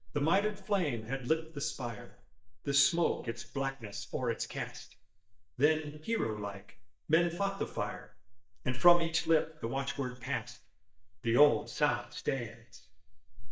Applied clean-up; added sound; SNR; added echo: neural mask model DeepFilterNet 3.